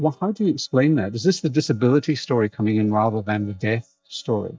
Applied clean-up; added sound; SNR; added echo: neural mask model DeepFilterNet 3.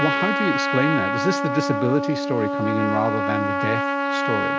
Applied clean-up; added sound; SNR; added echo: none; Trumpet; -1 dB; none.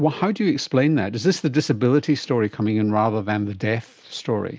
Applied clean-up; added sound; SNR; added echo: none; none; none; none.